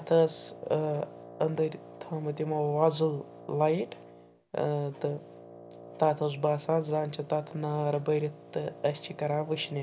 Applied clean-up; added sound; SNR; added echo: none; Wind instrument, woodwind instrument; 18 dB; none.